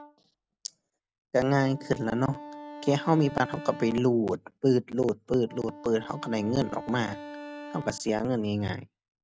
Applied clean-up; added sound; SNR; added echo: none; Wind instrument, woodwind instrument; 16 dB; none.